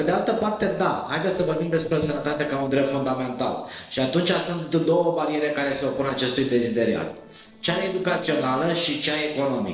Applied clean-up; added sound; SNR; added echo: neural separator model SepFormer DNS4.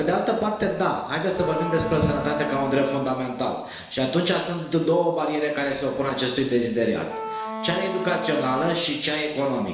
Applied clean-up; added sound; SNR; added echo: none; Wind instrument, woodwind instrument; 9 dB; reverberation time 1.1 s.